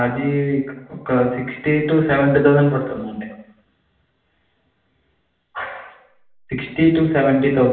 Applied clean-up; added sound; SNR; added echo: none; none; none; reverberation time 0.7 s.